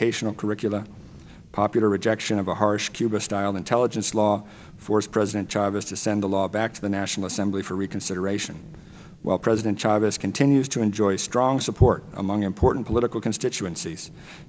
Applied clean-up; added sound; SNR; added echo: none; none; none; none.